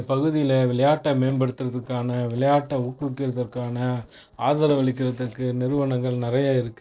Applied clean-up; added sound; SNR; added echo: neural separator model SepFormer DNS4.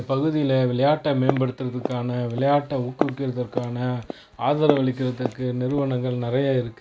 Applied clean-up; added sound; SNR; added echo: none; Walk, footsteps; 9 dB; none.